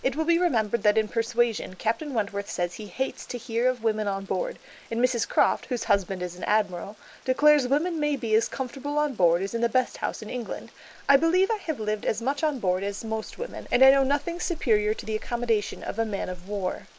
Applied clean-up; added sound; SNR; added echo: neural mask model Resemble Enhance denoiser.